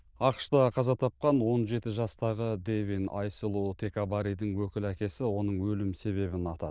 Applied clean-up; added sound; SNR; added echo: neural diffusion model UNIVERSE++.